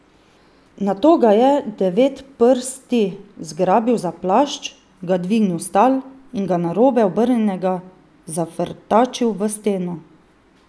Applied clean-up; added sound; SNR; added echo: none; none; none; none.